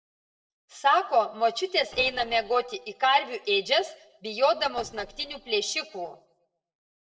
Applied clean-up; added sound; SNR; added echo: neural separator model SepFormer DNS4.